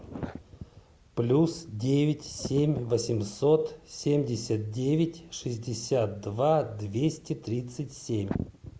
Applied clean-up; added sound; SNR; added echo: none; none; none; none.